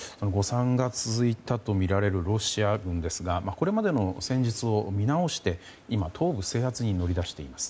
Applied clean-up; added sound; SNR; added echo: none; none; none; none.